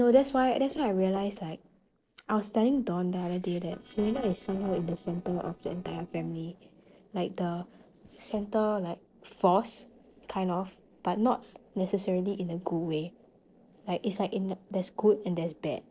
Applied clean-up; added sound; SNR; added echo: neural separator model SepFormer DNS4.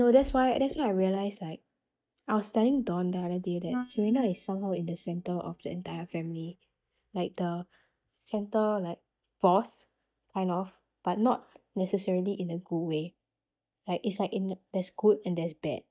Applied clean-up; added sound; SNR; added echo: neural mask model DeepFilterNet 3.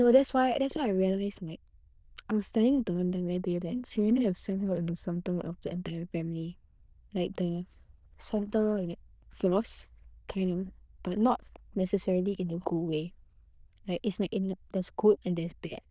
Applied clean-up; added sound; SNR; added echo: neural diffusion model UNIVERSE++.